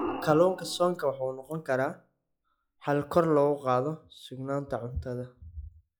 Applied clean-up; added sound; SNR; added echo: classical method log-MMSE.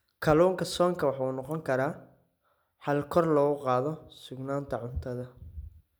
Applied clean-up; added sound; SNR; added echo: none; none; none; none.